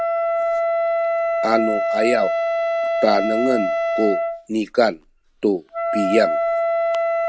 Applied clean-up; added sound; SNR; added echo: none; Wind instrument, woodwind instrument; -2 dB; none.